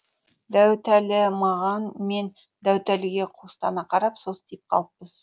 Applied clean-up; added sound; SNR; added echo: none; none; none; none.